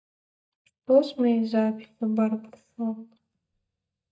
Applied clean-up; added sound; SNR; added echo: neural mask model DeepFilterNet 3.